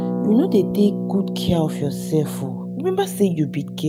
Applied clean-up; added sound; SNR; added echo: none; Harp; 5 dB; none.